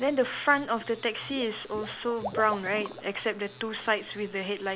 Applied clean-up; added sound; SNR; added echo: none; Liquid; 14 dB; none.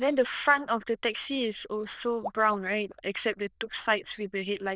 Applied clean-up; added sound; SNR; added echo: neural diffusion model UNIVERSE++.